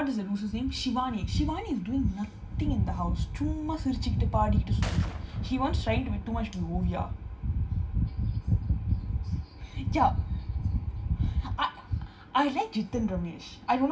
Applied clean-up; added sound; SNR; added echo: none; Gunshot, gunfire; 19 dB; reverberation time 0.2 s.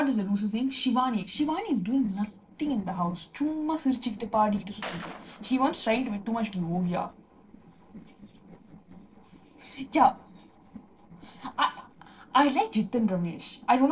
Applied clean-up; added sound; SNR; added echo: neural separator model SepFormer DNS4.